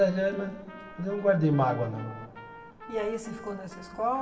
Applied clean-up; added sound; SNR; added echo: none; Trumpet; 18 dB; reverberation time 1.9 s.